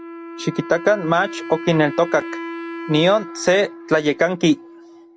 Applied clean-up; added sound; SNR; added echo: none; Wind instrument, woodwind instrument; 12 dB; none.